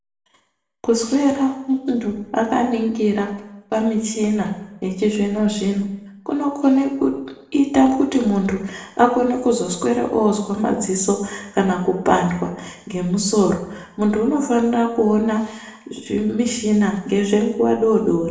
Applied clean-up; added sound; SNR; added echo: none; none; none; reverberation time 0.7 s.